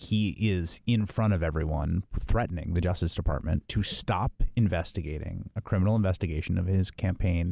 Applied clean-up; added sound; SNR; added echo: none; none; none; none.